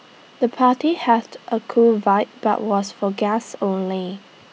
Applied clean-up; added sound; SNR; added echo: none; none; none; none.